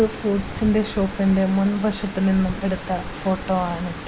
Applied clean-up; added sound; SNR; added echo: none; none; none; none.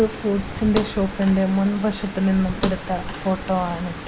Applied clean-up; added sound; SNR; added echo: none; Thump, thud; 12 dB; none.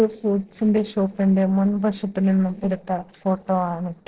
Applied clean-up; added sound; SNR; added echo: neural separator model SepFormer DNS4.